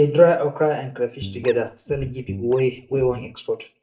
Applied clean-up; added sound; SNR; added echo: neural mask model DeepFilterNet 3.